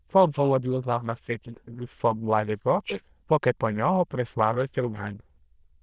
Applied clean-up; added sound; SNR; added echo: neural diffusion model UNIVERSE++.